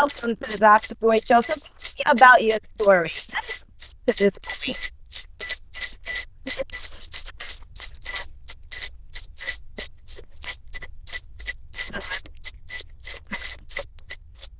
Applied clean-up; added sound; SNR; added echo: neural diffusion model UNIVERSE++.